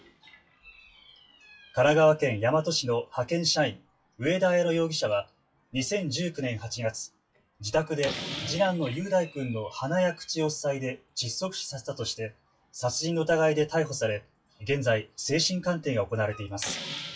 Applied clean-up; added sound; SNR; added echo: classical method WPE with log-MMSE.